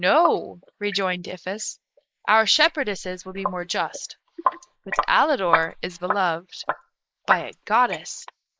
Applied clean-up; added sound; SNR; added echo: neural mask model Resemble Enhance denoiser.